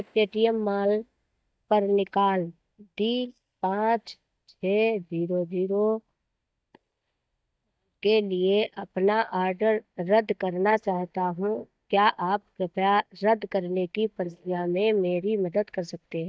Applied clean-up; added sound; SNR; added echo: neural mask model DeepFilterNet 3.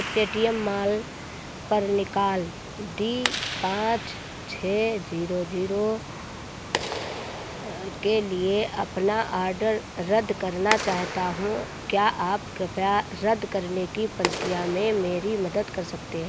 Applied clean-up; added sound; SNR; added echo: none; Clapping; 10 dB; none.